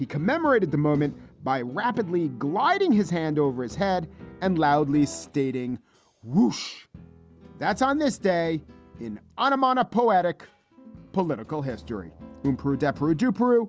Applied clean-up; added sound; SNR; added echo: none; none; none; none.